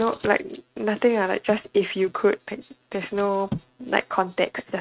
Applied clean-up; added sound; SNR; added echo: neural mask model RNNoise.